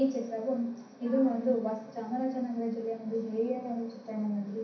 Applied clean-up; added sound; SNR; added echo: none; none; none; reverberation time 0.6 s.